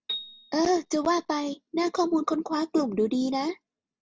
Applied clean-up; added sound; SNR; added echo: none; Piano; 14 dB; none.